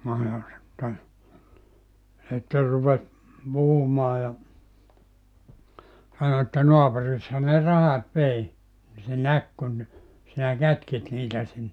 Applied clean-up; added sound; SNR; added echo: none; none; none; none.